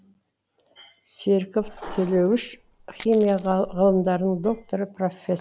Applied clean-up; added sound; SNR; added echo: none; Coin (dropping); 19 dB; none.